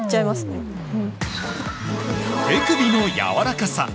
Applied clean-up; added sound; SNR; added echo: none; none; none; none.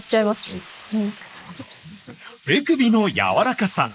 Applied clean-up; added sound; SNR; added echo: neural mask model Resemble Enhance denoiser.